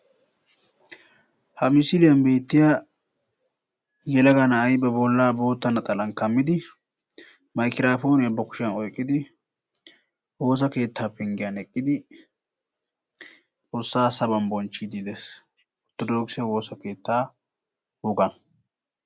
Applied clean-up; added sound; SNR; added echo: none; none; none; none.